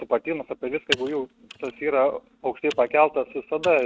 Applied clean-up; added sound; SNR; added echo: neural mask model RNNoise.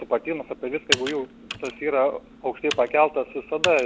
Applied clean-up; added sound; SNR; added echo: none; Computer keyboard; 8 dB; none.